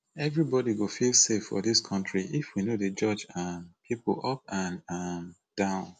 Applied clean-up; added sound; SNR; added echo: none; none; none; none.